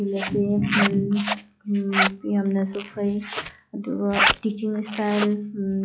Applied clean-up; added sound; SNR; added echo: classical method log-MMSE.